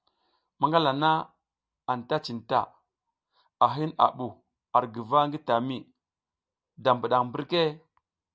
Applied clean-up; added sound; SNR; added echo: none; none; none; none.